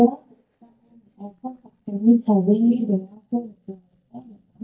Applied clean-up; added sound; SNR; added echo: neural mask model DeepFilterNet 3.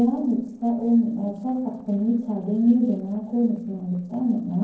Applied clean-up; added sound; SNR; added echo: neural separator model SepFormer DNS4.